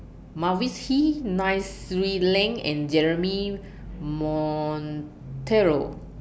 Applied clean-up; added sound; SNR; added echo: none; none; none; none.